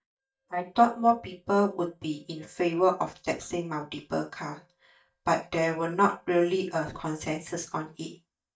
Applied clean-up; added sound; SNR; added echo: neural mask model DeepFilterNet 3.